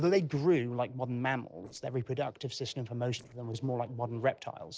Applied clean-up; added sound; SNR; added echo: neural separator model SepFormer DNS4.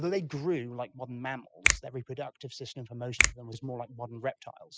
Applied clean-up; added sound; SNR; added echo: classical method spectral subtraction.